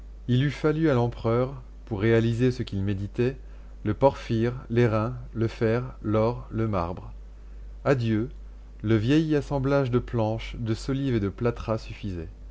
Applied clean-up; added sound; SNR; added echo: none; none; none; none.